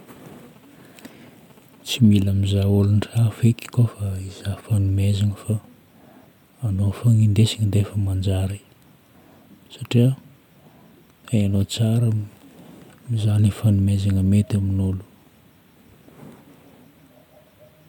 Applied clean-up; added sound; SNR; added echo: none; none; none; none.